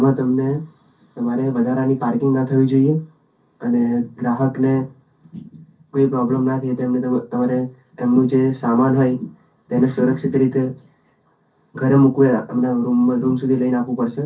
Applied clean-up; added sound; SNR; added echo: none; none; none; reverberation time 0.3 s.